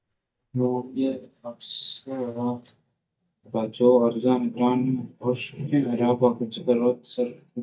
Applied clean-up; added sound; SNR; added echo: neural mask model DeepFilterNet 3.